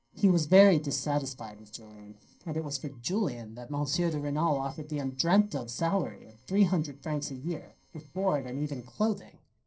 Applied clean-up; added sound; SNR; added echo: neural separator model SepFormer DNS4.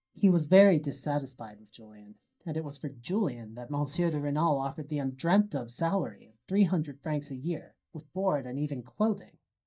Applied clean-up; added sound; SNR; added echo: neural mask model DeepFilterNet 3.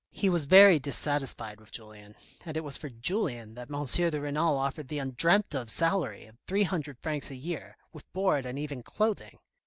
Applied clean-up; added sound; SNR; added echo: none; none; none; none.